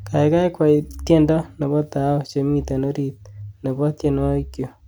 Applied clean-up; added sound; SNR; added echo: none; none; none; none.